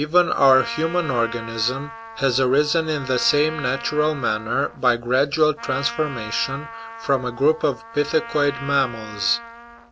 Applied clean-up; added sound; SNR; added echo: none; Trumpet; 14 dB; none.